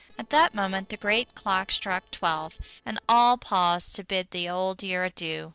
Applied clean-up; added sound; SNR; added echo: neural separator model SepFormer DNS4.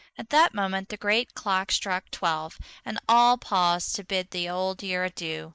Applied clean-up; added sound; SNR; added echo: neural mask model Resemble Enhance denoiser.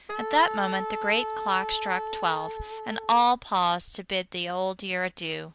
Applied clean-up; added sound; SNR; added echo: none; Wind instrument, woodwind instrument; 7 dB; none.